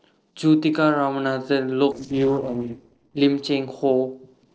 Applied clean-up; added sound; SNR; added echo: neural separator model SepFormer DNS4.